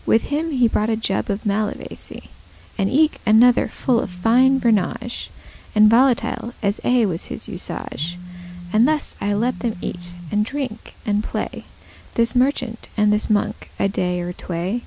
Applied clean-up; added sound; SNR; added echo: none; Telephone; 13 dB; none.